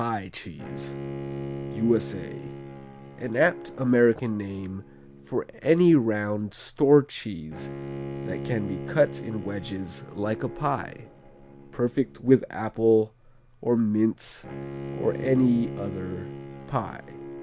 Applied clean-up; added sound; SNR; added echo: none; Bowed string instrument; 12 dB; none.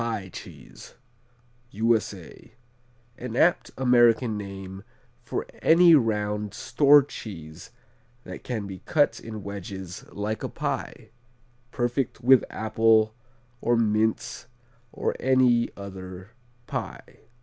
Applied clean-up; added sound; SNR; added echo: none; none; none; none.